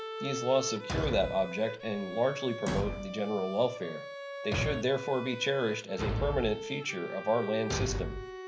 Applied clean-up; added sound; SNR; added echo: none; Bowed string instrument + Thump, thud; 5 dB; none.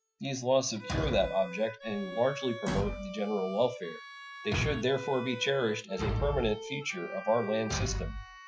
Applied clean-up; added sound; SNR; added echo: classical method Wiener filter.